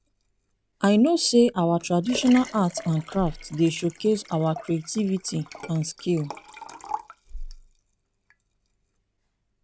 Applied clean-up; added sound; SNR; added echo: none; Liquid; 16 dB; none.